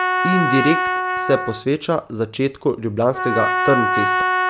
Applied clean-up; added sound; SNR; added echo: none; Trumpet; 0 dB; none.